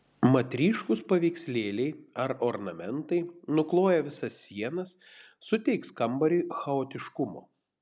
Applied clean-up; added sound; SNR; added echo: none; none; none; none.